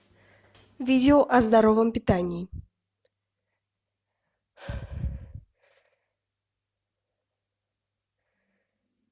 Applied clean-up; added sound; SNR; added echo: none; none; none; none.